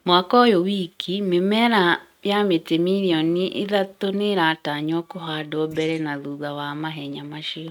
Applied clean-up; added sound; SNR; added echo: neural mask model RNNoise.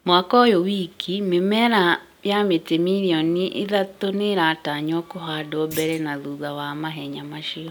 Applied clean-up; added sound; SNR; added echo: none; Thump, thud; 19 dB; none.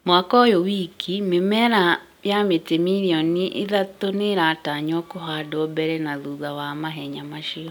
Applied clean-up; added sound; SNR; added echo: none; none; none; none.